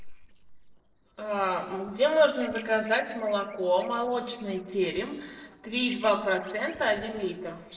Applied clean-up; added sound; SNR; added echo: neural separator model SepFormer DNS4.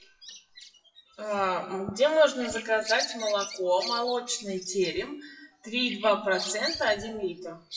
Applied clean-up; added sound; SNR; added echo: classical method WPE with log-MMSE.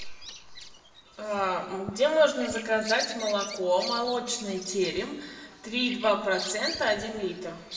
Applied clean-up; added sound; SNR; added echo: none; Bird vocalization, bird call, bird song; 13 dB; reverberation time 1.1 s.